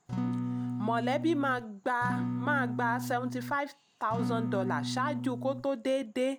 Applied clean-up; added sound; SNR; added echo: none; Acoustic guitar / Strum; 2 dB; none.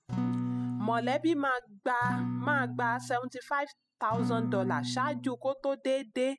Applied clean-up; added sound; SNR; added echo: classical method spectral subtraction.